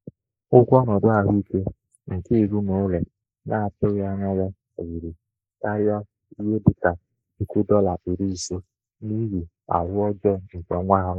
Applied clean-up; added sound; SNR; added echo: neural mask model Resemble Enhance denoiser.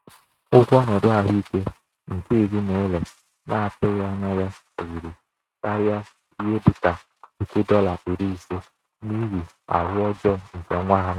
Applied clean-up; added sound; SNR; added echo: neural mask model RNNoise.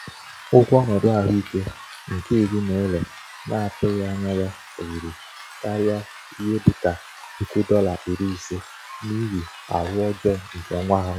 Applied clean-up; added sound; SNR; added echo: classical method log-MMSE.